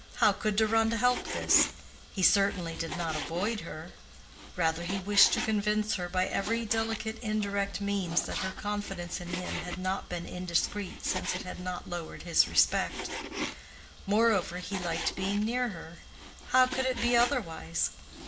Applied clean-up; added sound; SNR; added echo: none; Frying (food); 11 dB; reverberation time 0.4 s.